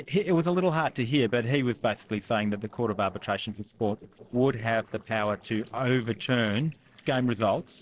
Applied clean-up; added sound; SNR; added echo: neural separator model SepFormer DNS4.